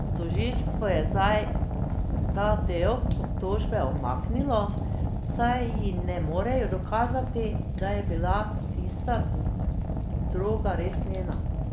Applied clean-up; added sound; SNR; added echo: none; Fire; -3 dB; none.